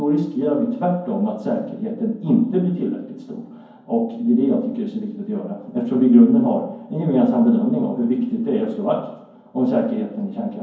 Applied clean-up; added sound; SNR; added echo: none; none; none; reverberation time 0.9 s.